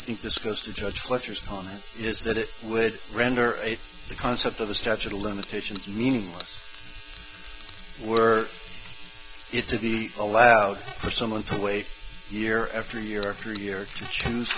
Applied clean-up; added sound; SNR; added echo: none; Bell; -3 dB; none.